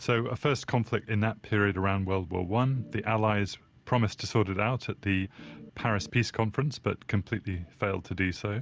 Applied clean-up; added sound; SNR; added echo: none; Organ; 17 dB; none.